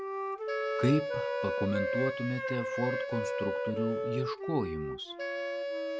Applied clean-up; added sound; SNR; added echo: none; Wind instrument, woodwind instrument + Wind instrument, woodwind instrument; -1 dB; none.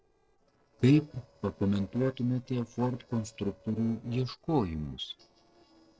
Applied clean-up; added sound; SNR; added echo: neural separator model SepFormer DNS4.